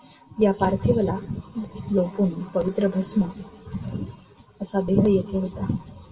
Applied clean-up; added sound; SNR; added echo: none; none; none; reverberation time 1.5 s.